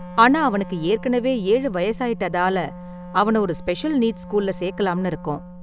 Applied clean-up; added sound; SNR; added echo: none; Wind instrument, woodwind instrument; 16 dB; none.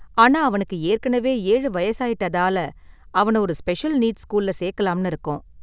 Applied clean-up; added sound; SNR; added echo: none; none; none; none.